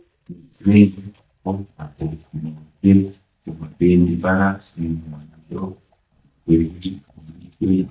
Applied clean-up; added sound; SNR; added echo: neural mask model DeepFilterNet 3.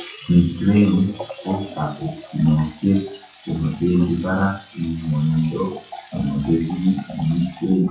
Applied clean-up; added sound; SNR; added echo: classical method WPE with log-MMSE.